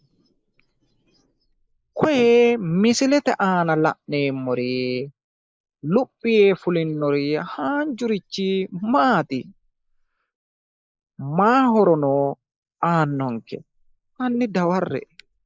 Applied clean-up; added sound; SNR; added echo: neural mask model Resemble Enhance denoiser.